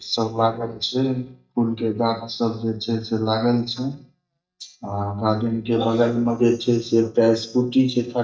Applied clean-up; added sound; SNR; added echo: neural mask model DeepFilterNet 3.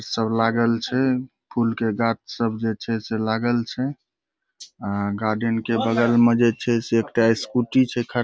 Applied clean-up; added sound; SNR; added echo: none; none; none; none.